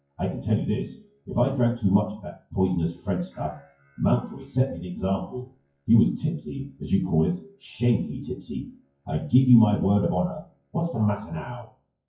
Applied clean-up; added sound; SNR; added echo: classical method WPE with log-MMSE.